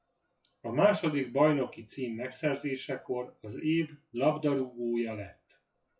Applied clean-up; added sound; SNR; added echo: classical method WPE with log-MMSE.